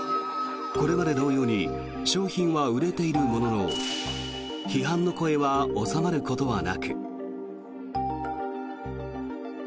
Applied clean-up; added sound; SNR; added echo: none; none; none; none.